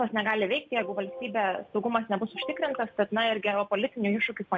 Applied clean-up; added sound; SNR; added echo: none; none; none; none.